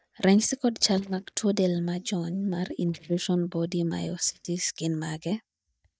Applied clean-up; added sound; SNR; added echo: neural mask model DeepFilterNet 3.